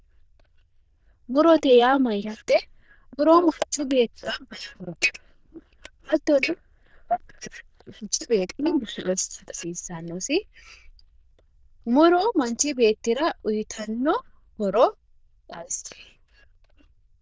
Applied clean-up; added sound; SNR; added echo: neural diffusion model UNIVERSE++.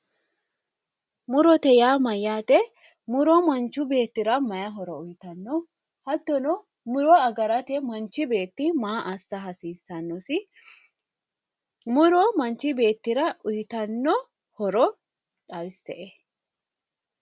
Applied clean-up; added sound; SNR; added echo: none; none; none; none.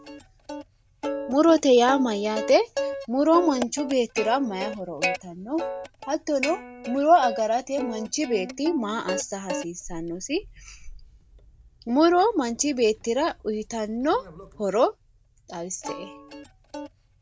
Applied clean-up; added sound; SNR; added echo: none; Plucked string instrument; 11 dB; none.